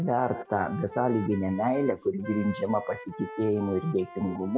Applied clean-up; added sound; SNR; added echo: none; Wind instrument, woodwind instrument; 15 dB; none.